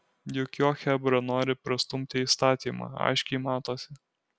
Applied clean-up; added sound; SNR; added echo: none; none; none; none.